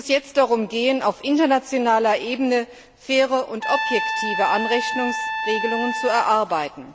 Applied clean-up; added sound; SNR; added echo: none; Trumpet; 5 dB; none.